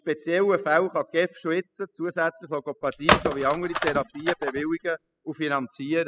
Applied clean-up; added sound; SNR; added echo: classical method spectral subtraction.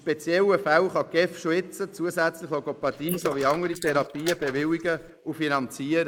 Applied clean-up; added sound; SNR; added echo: neural mask model Resemble Enhance denoiser.